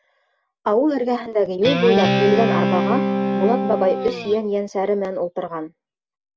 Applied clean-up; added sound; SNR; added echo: none; Guitar; -1 dB; none.